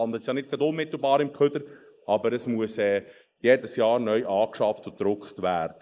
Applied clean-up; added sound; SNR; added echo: neural mask model Resemble Enhance denoiser.